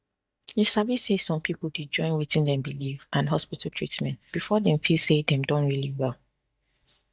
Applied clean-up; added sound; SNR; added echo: neural mask model DeepFilterNet 3.